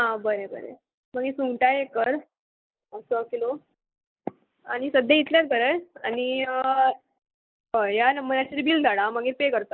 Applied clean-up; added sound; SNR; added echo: neural mask model Resemble Enhance denoiser.